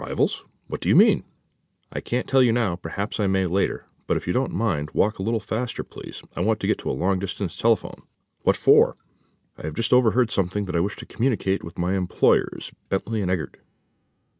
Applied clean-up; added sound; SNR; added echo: none; none; none; none.